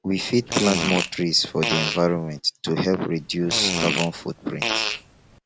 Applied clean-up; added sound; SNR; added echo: none; Fart; 4 dB; none.